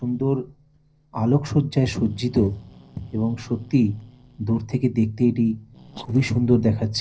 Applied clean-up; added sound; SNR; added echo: neural separator model SepFormer DNS4.